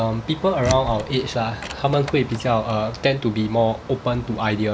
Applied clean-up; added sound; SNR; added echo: none; Door; 13 dB; none.